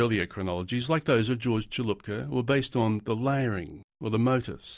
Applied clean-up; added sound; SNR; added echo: none; none; none; none.